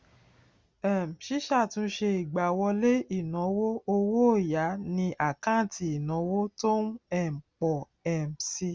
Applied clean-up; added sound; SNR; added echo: none; none; none; none.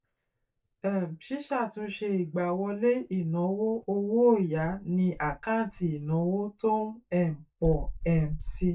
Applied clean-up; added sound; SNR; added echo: neural mask model DeepFilterNet 3.